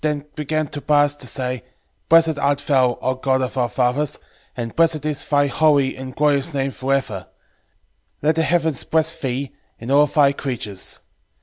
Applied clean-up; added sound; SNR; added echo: none; none; none; none.